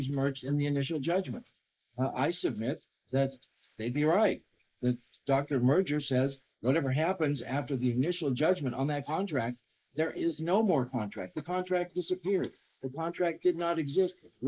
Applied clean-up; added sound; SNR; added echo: neural mask model Resemble Enhance denoiser.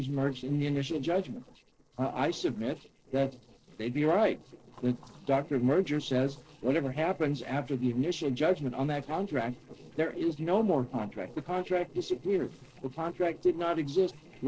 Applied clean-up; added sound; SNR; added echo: neural separator model SepFormer DNS4.